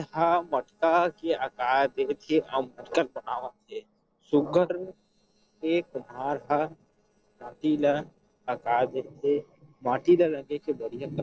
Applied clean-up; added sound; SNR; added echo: neural separator model SepFormer DNS4.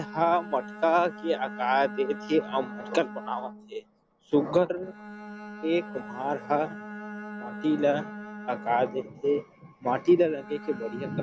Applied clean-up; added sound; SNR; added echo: none; Bowed string instrument; 13 dB; none.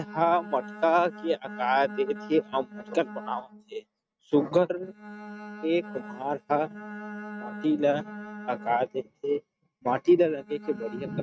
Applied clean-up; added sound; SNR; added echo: neural mask model RNNoise.